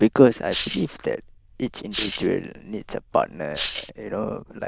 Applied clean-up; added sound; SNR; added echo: neural diffusion model UNIVERSE++.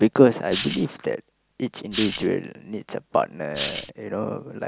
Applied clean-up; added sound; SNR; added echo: none; Tambourine; 7 dB; none.